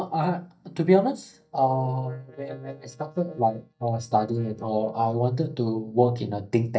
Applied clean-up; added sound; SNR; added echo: neural mask model DeepFilterNet 3.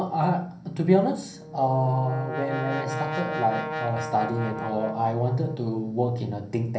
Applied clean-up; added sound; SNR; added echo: none; Brass instrument; 9 dB; reverberation time 0.6 s.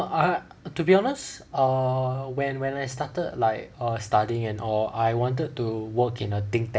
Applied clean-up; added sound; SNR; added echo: none; none; none; none.